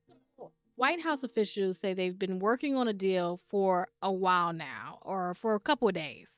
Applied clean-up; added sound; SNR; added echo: neural mask model DeepFilterNet 3.